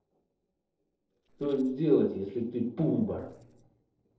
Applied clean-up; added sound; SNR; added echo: neural separator model SepFormer DNS4.